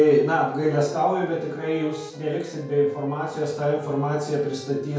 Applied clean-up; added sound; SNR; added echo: none; Wind instrument, woodwind instrument; 19 dB; reverberation time 0.5 s.